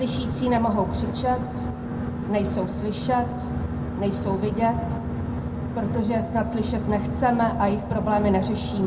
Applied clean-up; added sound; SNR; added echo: none; Boat, Water vehicle; 2 dB; reverberation time 0.2 s.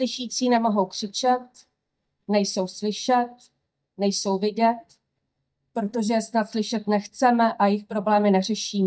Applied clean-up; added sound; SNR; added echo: neural mask model DeepFilterNet 3.